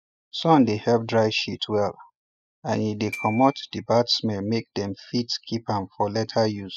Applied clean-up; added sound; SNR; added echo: classical method spectral subtraction.